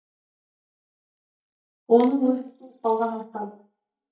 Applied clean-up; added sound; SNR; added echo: neural mask model DeepFilterNet 3.